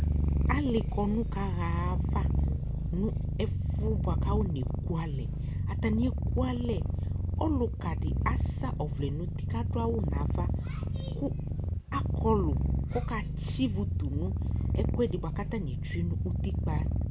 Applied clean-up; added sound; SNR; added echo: none; Purr; -5 dB; none.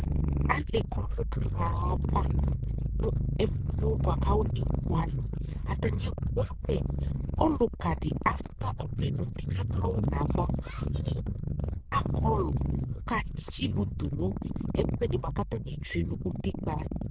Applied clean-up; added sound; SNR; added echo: neural diffusion model UNIVERSE++.